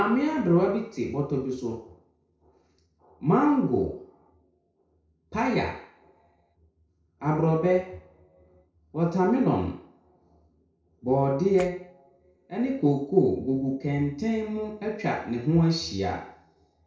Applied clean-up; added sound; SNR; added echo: neural separator model SepFormer DNS4.